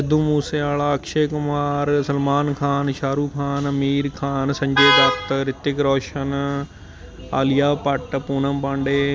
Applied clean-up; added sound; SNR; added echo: none; none; none; none.